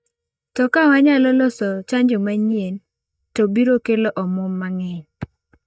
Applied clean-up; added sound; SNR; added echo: neural mask model DeepFilterNet 3.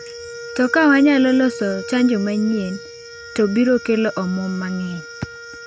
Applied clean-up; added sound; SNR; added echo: none; Wind instrument, woodwind instrument; 15 dB; none.